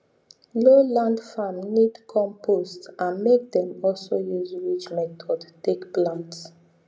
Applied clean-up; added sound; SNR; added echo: none; none; none; none.